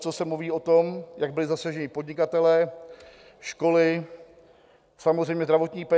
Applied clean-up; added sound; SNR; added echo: none; none; none; none.